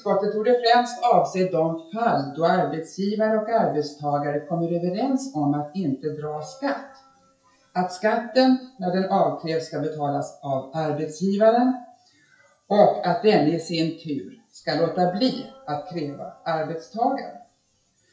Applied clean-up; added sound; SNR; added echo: classical method WPE with log-MMSE.